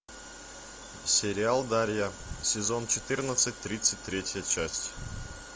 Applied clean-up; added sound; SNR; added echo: none; none; none; none.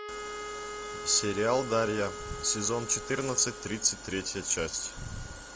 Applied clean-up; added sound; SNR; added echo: none; Wind instrument, woodwind instrument; 11 dB; none.